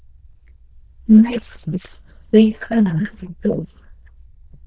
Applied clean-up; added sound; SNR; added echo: neural diffusion model UNIVERSE++.